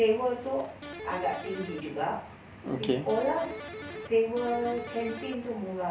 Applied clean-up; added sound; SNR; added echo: none; Electric guitar; 10 dB; none.